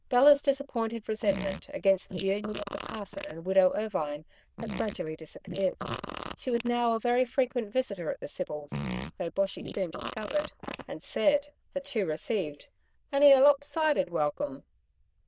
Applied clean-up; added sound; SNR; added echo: neural diffusion model UNIVERSE++.